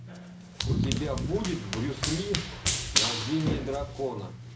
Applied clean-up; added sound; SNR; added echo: none; Run; -2 dB; reverberation time 0.4 s.